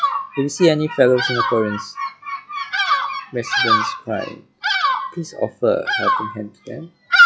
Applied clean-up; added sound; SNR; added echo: classical method log-MMSE.